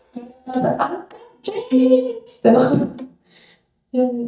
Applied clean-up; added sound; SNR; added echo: neural mask model DeepFilterNet 3.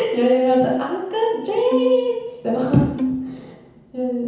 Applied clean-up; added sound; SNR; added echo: none; Bowed string instrument; 7 dB; reverberation time 0.9 s.